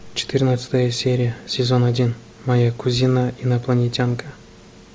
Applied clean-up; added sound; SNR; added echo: none; none; none; none.